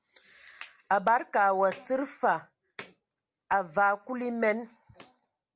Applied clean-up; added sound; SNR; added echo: none; none; none; none.